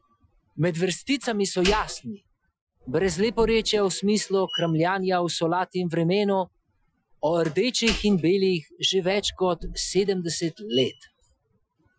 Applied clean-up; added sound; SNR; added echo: classical method Wiener filter.